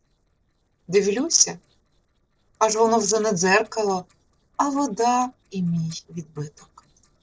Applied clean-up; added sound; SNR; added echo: neural separator model SepFormer DNS4.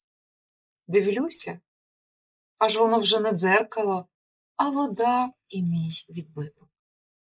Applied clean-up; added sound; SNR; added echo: neural mask model Resemble Enhance denoiser.